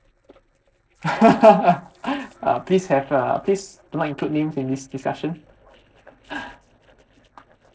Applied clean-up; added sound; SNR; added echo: neural separator model SepFormer DNS4.